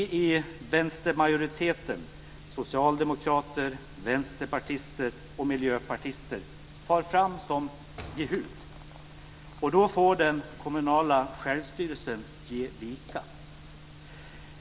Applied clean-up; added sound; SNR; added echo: none; Door; 19 dB; none.